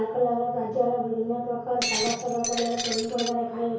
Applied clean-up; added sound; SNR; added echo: none; Shatter; 4 dB; reverberation time 0.6 s.